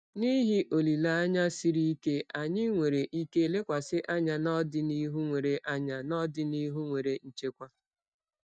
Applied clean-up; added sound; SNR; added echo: neural mask model DeepFilterNet 3.